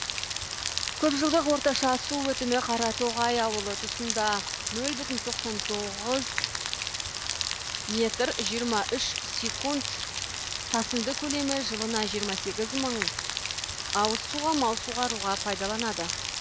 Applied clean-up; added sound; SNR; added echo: none; Rain; 2 dB; none.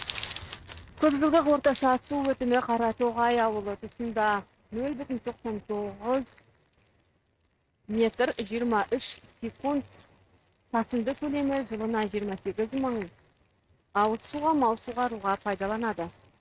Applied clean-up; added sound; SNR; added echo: neural mask model RNNoise.